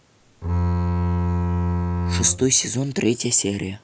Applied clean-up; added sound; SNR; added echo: none; Bowed string instrument; -1 dB; none.